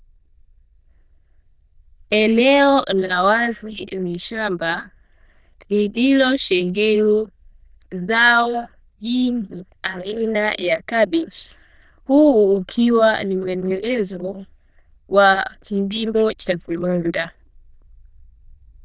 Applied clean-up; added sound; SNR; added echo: neural diffusion model UNIVERSE++.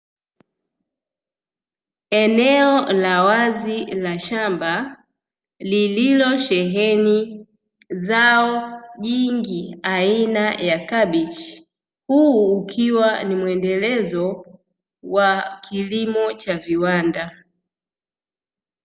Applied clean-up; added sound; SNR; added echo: none; none; none; none.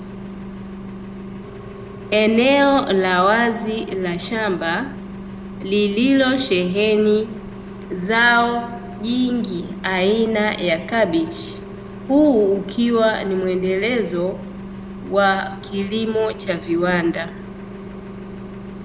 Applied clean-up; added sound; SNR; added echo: none; Engine; 13 dB; none.